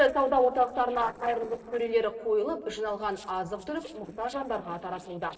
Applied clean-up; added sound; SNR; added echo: neural separator model SepFormer DNS4.